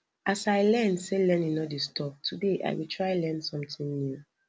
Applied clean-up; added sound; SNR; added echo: none; none; none; none.